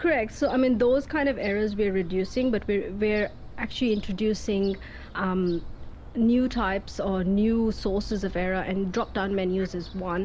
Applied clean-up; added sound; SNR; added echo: none; Gull, seagull / Fowl; 12 dB; none.